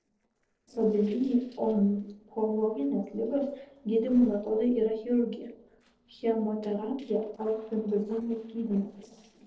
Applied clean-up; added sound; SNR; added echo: neural separator model SepFormer DNS4.